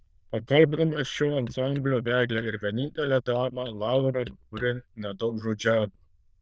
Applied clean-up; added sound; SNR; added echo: neural diffusion model UNIVERSE++.